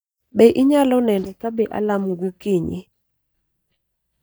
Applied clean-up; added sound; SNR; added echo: neural mask model DeepFilterNet 3.